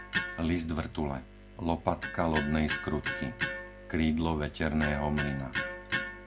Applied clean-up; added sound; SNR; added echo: none; Electric guitar; 6 dB; none.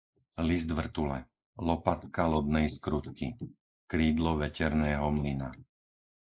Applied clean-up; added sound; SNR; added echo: neural mask model Resemble Enhance denoiser.